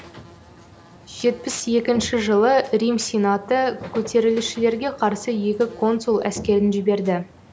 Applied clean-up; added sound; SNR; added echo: none; Buzz; 19 dB; none.